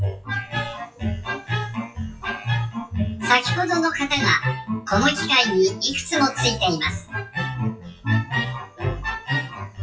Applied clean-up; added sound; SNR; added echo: classical method WPE with log-MMSE.